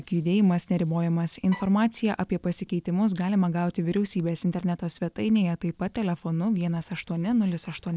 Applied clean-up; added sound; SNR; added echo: none; Bowed string instrument; 20 dB; none.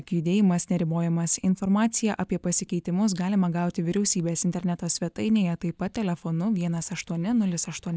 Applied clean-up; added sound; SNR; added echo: neural mask model DeepFilterNet 3.